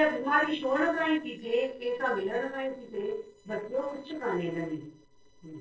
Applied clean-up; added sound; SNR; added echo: neural separator model SepFormer DNS4.